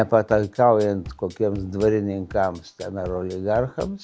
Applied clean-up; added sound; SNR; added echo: none; Bass drum / Drum kit; 20 dB; none.